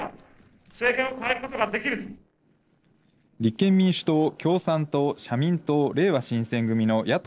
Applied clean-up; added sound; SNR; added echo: neural separator model SepFormer DNS4.